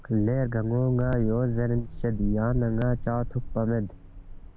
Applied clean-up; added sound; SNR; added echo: none; Wind; 8 dB; none.